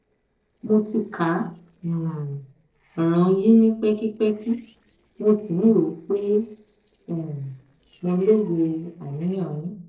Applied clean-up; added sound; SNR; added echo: neural separator model SepFormer DNS4.